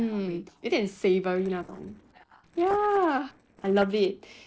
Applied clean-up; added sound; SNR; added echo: neural separator model SepFormer DNS4.